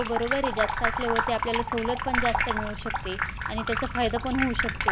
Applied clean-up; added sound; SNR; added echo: none; Sink (filling or washing) / Water tap, faucet; -1 dB; none.